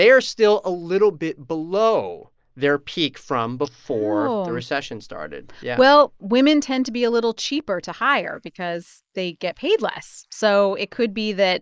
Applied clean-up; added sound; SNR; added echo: neural mask model Resemble Enhance denoiser.